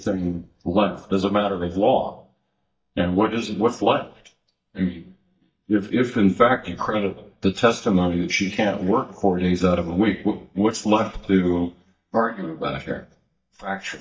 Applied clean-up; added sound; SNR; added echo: neural mask model DeepFilterNet 3.